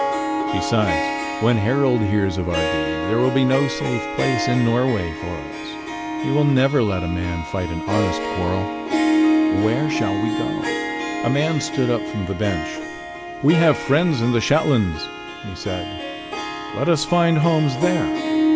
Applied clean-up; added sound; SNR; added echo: none; Harp; 3 dB; none.